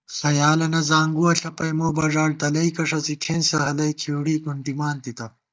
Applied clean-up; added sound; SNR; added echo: neural mask model DeepFilterNet 3.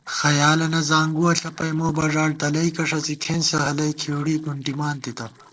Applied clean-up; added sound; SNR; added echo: neural separator model SepFormer DNS4.